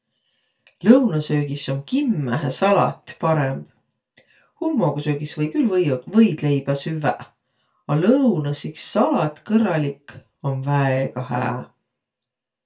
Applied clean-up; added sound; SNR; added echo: none; none; none; reverberation time 0.2 s.